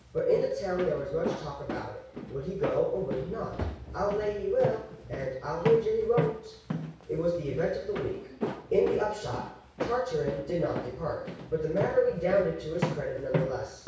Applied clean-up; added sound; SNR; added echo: none; Walk, footsteps; 7 dB; reverberation time 0.6 s.